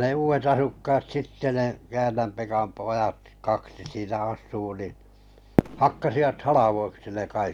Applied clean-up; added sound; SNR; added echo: none; Fireworks; 11 dB; none.